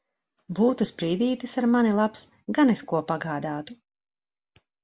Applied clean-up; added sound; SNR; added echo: none; none; none; none.